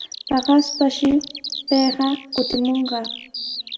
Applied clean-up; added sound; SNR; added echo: none; Bird vocalization, bird call, bird song; 10 dB; reverberation time 0.7 s.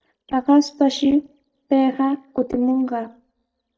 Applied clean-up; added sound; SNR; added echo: neural mask model DeepFilterNet 3.